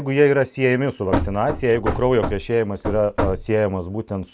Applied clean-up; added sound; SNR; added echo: none; Knock / Wood; 6 dB; none.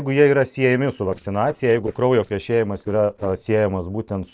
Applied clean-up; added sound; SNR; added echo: neural separator model SepFormer DNS4.